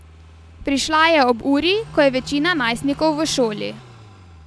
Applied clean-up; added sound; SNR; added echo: none; Car passing by / Idling; 19 dB; none.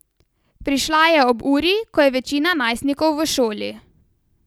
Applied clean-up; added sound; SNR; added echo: none; none; none; none.